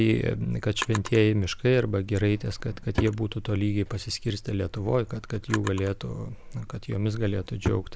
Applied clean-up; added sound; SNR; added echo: none; Drawer open or close; 13 dB; none.